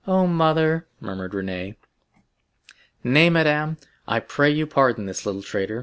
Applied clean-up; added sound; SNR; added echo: none; none; none; none.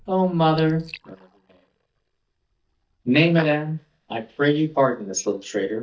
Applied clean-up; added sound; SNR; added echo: neural mask model DeepFilterNet 3.